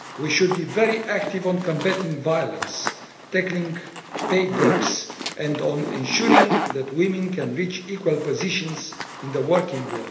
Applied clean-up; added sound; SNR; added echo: none; Zipper (clothing); 3 dB; reverberation time 1.0 s.